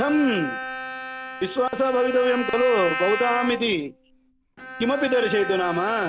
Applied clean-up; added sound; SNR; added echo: none; Bowed string instrument; 8 dB; none.